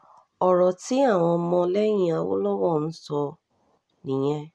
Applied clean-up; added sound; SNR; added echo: none; none; none; none.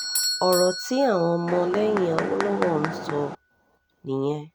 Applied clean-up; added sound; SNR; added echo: none; Bell / Doorbell + Mechanisms; 6 dB; none.